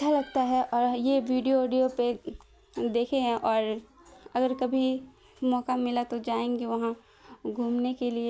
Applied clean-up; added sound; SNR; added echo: none; none; none; none.